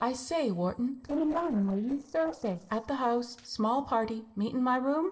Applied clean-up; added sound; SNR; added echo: neural separator model SepFormer DNS4.